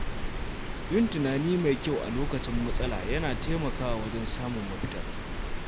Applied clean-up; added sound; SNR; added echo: none; Rain; 2 dB; none.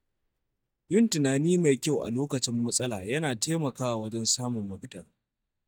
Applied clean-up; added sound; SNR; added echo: neural mask model DeepFilterNet 3.